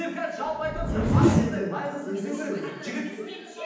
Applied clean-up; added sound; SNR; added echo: none; Whoosh, swoosh, swish; -3 dB; reverberation time 0.9 s.